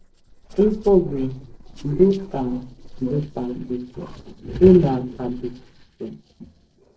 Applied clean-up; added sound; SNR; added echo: neural separator model SepFormer DNS4.